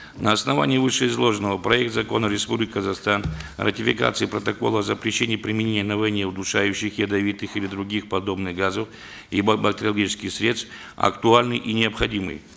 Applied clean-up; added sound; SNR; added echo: none; none; none; none.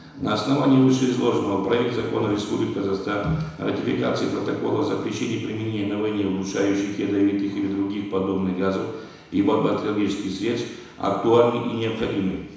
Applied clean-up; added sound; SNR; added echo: none; none; none; reverberation time 1.0 s.